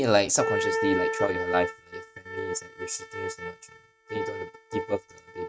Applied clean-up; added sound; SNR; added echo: neural mask model RNNoise.